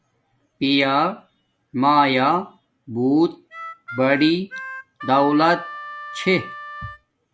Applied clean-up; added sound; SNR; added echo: none; Harmonica; 13 dB; none.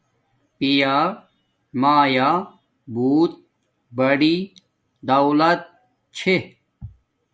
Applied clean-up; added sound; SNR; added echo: none; none; none; none.